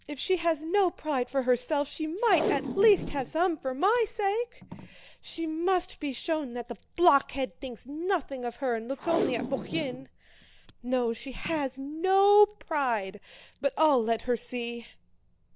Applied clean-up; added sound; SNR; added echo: none; Packing tape, duct tape; 13 dB; none.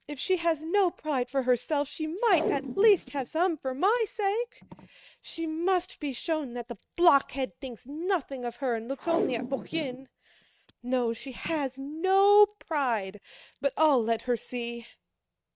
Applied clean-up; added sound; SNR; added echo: neural mask model RNNoise.